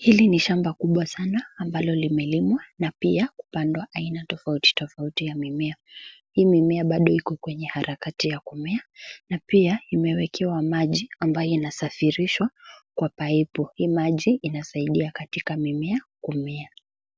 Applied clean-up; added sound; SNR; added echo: none; none; none; none.